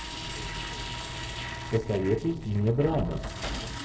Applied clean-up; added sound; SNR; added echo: neural separator model SepFormer DNS4.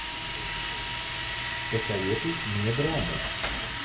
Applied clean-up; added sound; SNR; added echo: none; Drill; -1 dB; reverberation time 0.6 s.